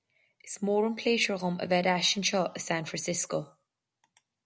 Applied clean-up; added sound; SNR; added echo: none; none; none; none.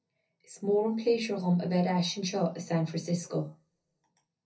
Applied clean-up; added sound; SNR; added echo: none; none; none; reverberation time 0.3 s.